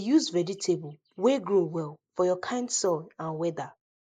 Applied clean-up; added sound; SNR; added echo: neural mask model Resemble Enhance denoiser.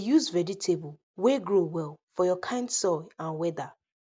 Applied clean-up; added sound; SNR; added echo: none; none; none; none.